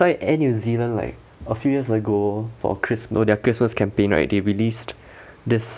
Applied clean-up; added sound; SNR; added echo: none; none; none; none.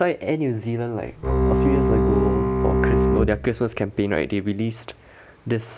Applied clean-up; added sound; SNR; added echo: none; Bowed string instrument; -5 dB; none.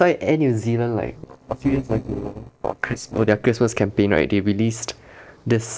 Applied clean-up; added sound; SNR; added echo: neural separator model SepFormer DNS4.